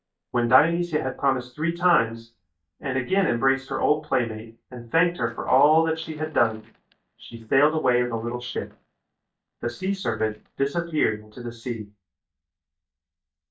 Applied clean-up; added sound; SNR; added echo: neural mask model DeepFilterNet 3.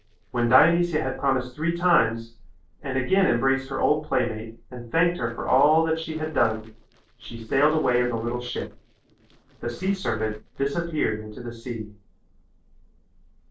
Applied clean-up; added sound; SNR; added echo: neural separator model SepFormer DNS4.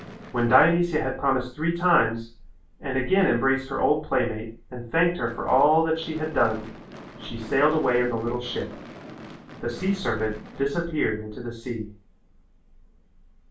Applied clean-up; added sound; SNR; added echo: none; Gunshot, gunfire / Fireworks; 19 dB; reverberation time 0.3 s.